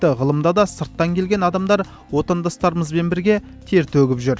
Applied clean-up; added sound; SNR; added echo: none; none; none; none.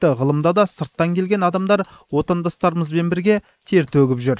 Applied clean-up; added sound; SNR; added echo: neural mask model Resemble Enhance denoiser.